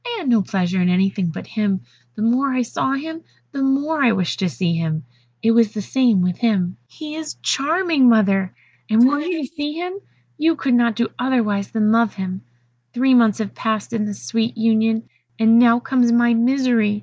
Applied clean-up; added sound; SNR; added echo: neural mask model Resemble Enhance denoiser.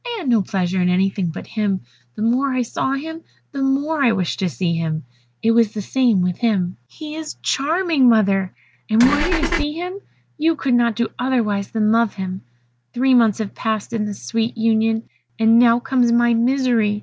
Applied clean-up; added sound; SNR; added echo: none; Engine / Car; 0 dB; none.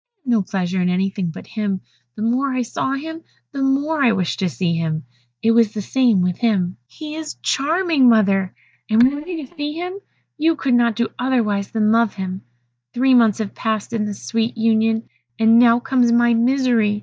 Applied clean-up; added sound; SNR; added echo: neural mask model DeepFilterNet 3.